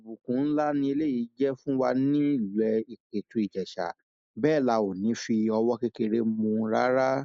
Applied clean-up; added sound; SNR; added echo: neural mask model Resemble Enhance denoiser.